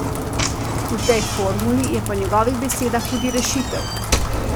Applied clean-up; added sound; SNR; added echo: none; Rain + Knock / Slam; 0 dB; none.